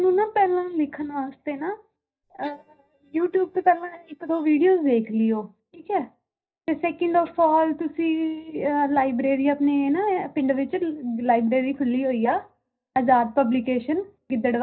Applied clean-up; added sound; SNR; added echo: neural mask model DeepFilterNet 3.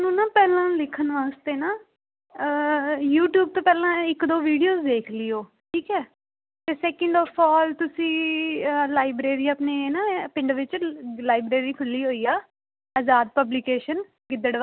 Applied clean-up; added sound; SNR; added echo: none; none; none; none.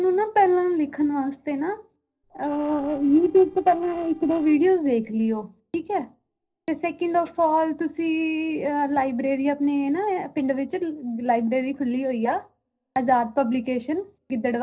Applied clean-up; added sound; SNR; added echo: neural separator model SepFormer DNS4.